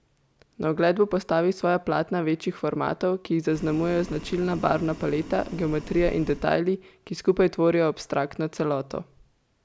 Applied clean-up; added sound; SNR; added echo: none; Boiling; 13 dB; none.